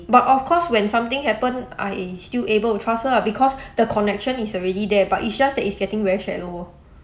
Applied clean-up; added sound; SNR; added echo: none; none; none; none.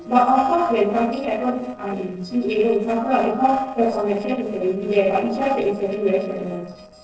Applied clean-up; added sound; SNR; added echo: neural separator model SepFormer DNS4.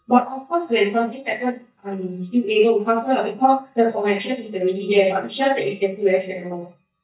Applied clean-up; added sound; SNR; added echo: neural mask model DeepFilterNet 3.